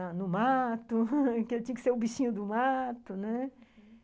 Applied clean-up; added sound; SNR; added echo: none; none; none; none.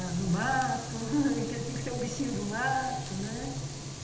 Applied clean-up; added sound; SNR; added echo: none; Frying (food); 6 dB; reverberation time 0.8 s.